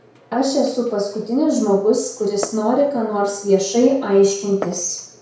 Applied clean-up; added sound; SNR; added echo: none; Glass; 19 dB; reverberation time 0.6 s.